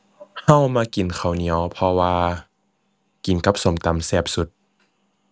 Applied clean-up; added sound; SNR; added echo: none; none; none; none.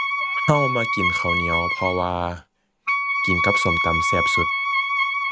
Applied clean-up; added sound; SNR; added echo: none; Wind instrument, woodwind instrument; -3 dB; none.